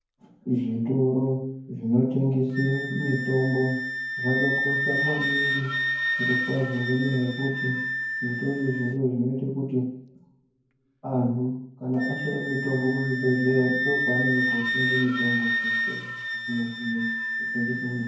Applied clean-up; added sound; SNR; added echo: none; Wind instrument, woodwind instrument; 3 dB; reverberation time 0.9 s.